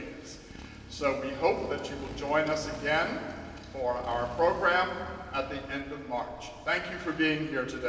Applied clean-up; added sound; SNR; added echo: none; Motorcycle; 15 dB; reverberation time 1.9 s.